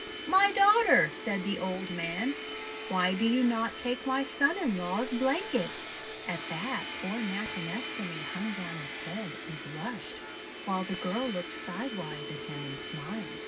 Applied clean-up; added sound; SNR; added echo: none; Domestic sounds, home sounds; 7 dB; reverberation time 0.4 s.